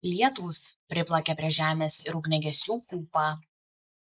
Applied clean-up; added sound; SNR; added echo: neural mask model Resemble Enhance denoiser.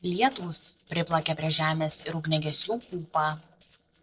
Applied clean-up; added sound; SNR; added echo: neural separator model SepFormer DNS4.